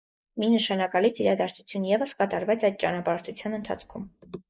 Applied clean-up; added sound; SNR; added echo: neural mask model Resemble Enhance denoiser.